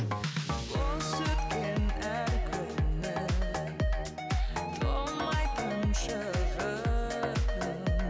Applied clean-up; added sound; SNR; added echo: none; none; none; none.